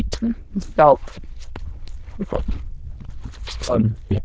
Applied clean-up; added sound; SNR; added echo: neural diffusion model UNIVERSE++.